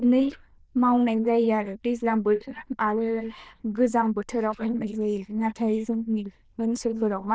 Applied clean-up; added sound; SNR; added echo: neural diffusion model UNIVERSE++.